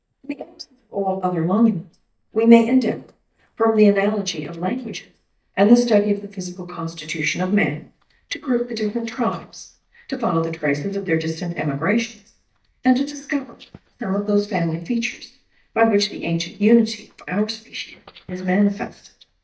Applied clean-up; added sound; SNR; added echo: neural mask model DeepFilterNet 3.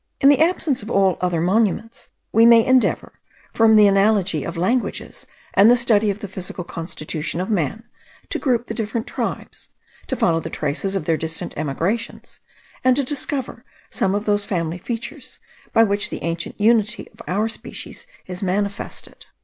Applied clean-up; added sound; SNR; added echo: none; none; none; none.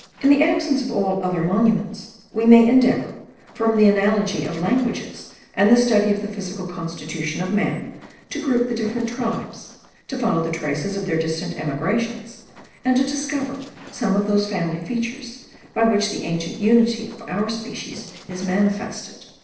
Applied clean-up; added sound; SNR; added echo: neural separator model SepFormer DNS4.